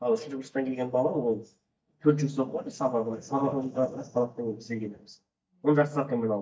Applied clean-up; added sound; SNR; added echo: neural mask model DeepFilterNet 3.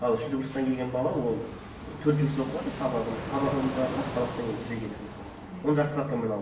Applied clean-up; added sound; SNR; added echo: none; Fixed-wing aircraft, airplane; 10 dB; reverberation time 0.8 s.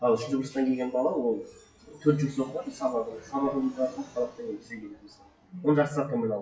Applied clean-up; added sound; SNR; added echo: classical method WPE with log-MMSE.